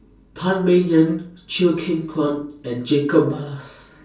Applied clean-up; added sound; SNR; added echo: none; none; none; reverberation time 0.3 s.